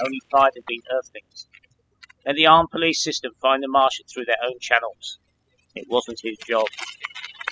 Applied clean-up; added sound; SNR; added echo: classical method spectral subtraction.